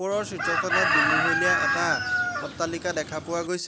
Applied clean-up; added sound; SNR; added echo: none; Chicken, rooster; -4 dB; none.